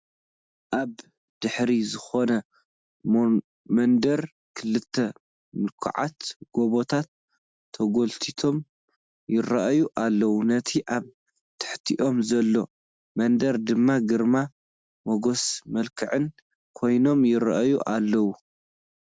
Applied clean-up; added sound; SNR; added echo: none; none; none; none.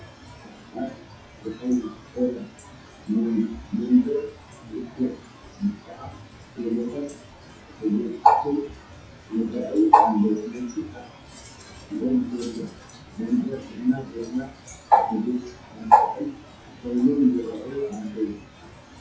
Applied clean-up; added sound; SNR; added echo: classical method WPE with log-MMSE.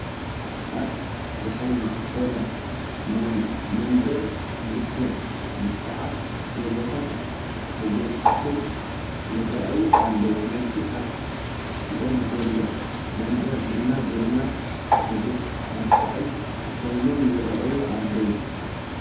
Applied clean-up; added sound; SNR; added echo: none; Bird; 0 dB; reverberation time 1.9 s.